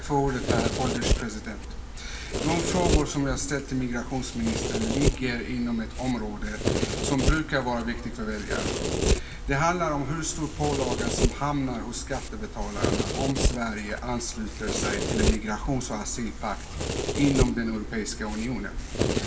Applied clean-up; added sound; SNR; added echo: none; Domestic sounds, home sounds; -1 dB; reverberation time 2.6 s.